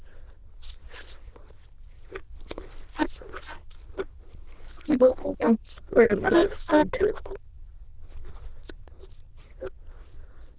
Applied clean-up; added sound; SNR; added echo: neural diffusion model UNIVERSE++.